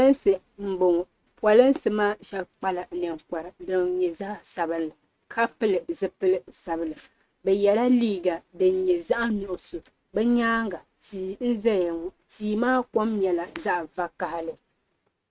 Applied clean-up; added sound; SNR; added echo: neural mask model RNNoise.